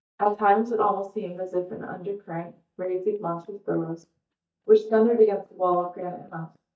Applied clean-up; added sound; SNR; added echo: neural mask model DeepFilterNet 3.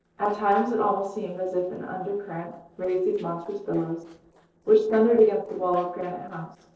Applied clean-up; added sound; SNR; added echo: neural separator model SepFormer DNS4.